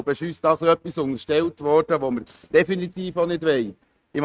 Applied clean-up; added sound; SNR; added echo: neural mask model RNNoise.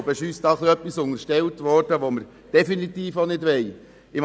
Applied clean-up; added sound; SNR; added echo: none; none; none; none.